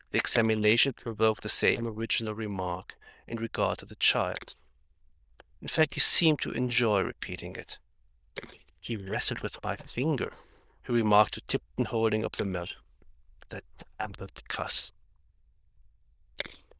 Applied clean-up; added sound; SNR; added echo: neural diffusion model UNIVERSE++.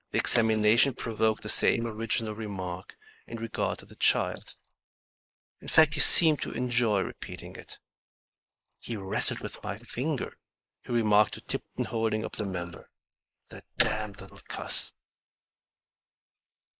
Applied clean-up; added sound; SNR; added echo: neural mask model Resemble Enhance denoiser.